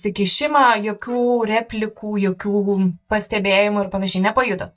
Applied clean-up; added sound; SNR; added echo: neural mask model DeepFilterNet 3.